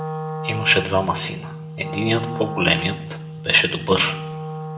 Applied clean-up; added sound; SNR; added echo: none; Wind instrument, woodwind instrument; 7 dB; reverberation time 0.7 s.